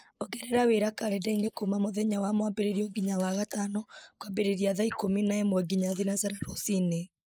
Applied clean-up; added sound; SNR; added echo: neural mask model Resemble Enhance denoiser.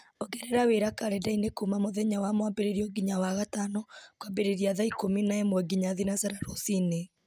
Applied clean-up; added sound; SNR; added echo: none; none; none; none.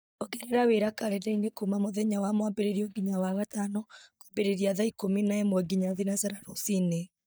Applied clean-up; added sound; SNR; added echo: neural mask model DeepFilterNet 3.